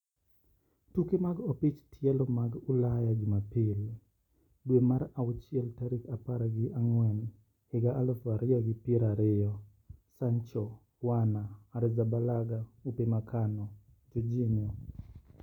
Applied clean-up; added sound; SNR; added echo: none; none; none; none.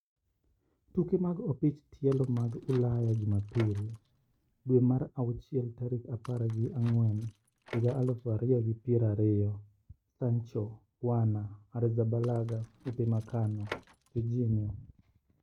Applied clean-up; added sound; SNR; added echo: neural mask model RNNoise.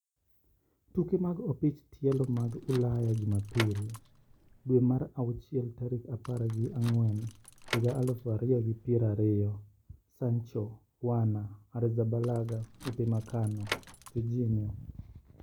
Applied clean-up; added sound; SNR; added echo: none; Door / Car; 14 dB; none.